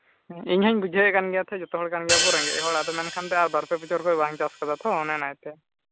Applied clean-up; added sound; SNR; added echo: none; Hi-hat; 4 dB; none.